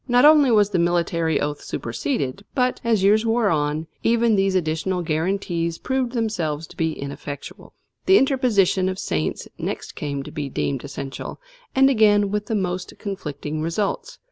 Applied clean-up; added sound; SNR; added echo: none; none; none; none.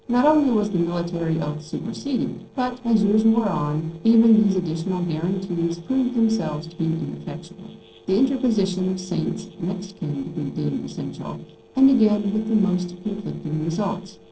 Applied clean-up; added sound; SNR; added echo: neural separator model SepFormer DNS4.